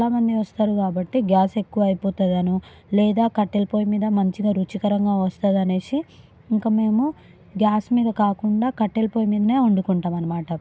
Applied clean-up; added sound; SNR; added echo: none; none; none; none.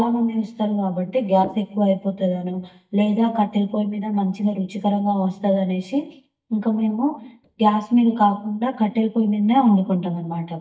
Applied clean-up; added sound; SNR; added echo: neural mask model DeepFilterNet 3.